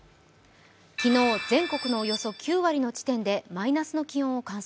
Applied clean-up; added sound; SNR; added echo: none; none; none; none.